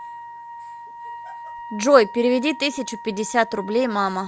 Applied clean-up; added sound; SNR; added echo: none; Wind instrument, woodwind instrument; 14 dB; none.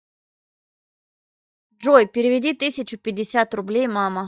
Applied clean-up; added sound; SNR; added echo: neural mask model DeepFilterNet 3.